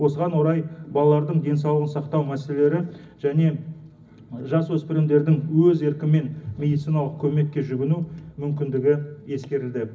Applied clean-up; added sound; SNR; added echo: none; none; none; reverberation time 0.4 s.